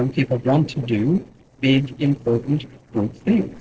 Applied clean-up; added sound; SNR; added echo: neural separator model SepFormer DNS4.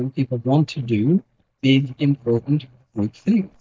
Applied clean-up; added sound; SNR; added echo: neural mask model DeepFilterNet 3.